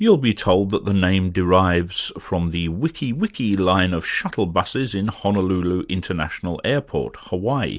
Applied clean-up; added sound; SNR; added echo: none; none; none; none.